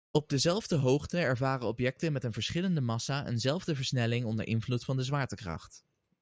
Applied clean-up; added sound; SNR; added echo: none; none; none; none.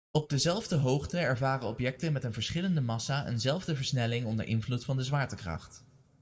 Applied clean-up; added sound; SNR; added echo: none; none; none; reverberation time 1.0 s.